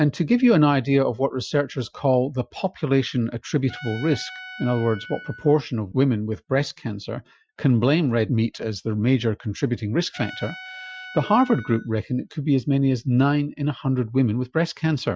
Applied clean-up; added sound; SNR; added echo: classical method Wiener filter.